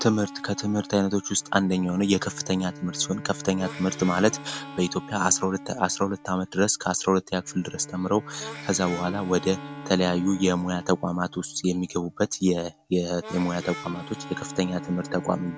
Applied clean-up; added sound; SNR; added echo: none; Harmonica + Bowed string instrument; 15 dB; none.